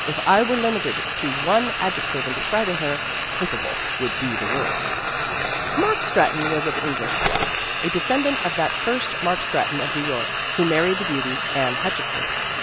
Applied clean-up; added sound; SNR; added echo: none; Frying (food); -3 dB; none.